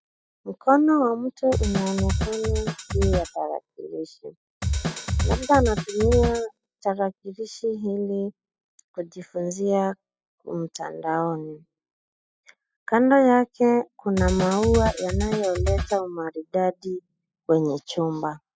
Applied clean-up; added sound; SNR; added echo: classical method spectral subtraction.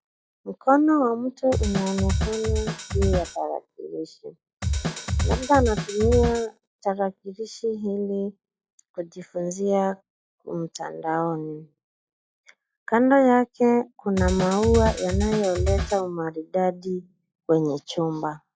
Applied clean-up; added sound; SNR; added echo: classical method log-MMSE.